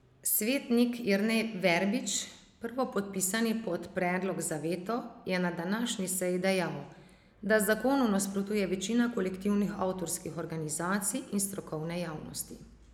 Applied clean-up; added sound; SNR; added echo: none; none; none; none.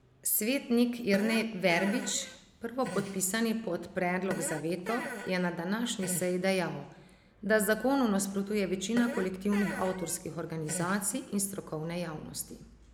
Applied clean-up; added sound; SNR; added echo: none; Fart; 12 dB; none.